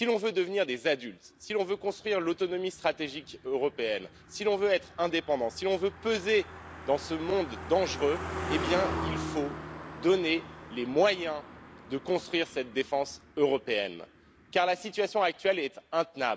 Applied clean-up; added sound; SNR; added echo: none; Car passing by; 12 dB; none.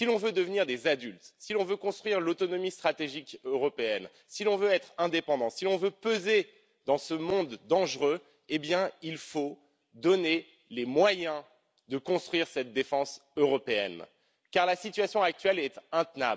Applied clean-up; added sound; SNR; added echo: none; none; none; none.